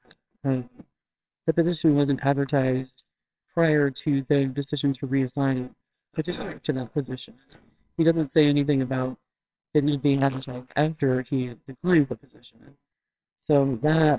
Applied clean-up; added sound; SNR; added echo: neural separator model SepFormer WHAMR!.